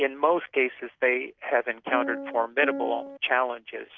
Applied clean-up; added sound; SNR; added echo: none; Piano; 6 dB; none.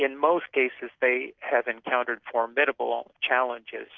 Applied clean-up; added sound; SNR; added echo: none; none; none; none.